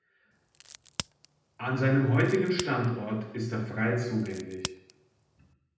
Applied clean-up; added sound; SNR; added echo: none; Crack; 15 dB; reverberation time 0.8 s.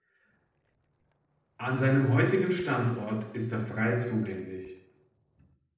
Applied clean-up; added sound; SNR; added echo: neural separator model SepFormer DNS4.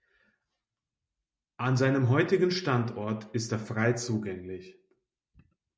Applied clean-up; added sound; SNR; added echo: none; none; none; none.